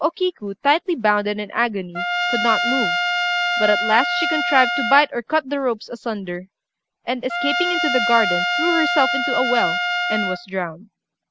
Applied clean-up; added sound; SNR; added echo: none; Trumpet; 0 dB; none.